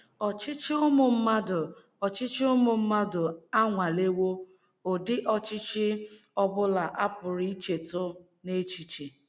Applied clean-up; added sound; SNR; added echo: none; none; none; none.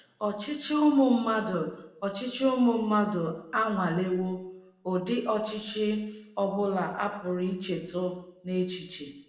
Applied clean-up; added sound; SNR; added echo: none; none; none; reverberation time 0.7 s.